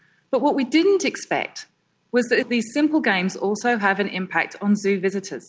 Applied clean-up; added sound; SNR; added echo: none; none; none; none.